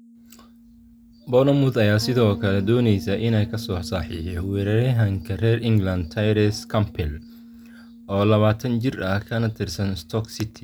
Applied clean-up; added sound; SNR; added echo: none; Bass guitar; 17 dB; none.